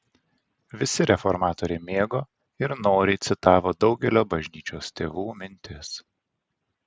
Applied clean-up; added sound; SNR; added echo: none; none; none; none.